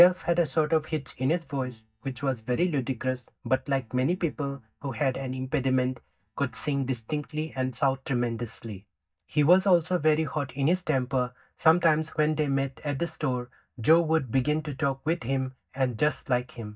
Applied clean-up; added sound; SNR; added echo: neural mask model DeepFilterNet 3.